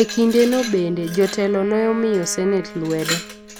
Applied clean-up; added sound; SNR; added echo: none; Glass + Wind instrument, woodwind instrument; 12 dB; none.